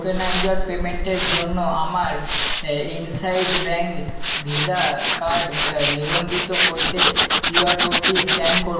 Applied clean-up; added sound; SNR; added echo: none; Tools; -3 dB; reverberation time 1.0 s.